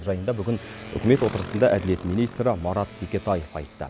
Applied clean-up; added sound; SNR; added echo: none; Motorcycle; 14 dB; none.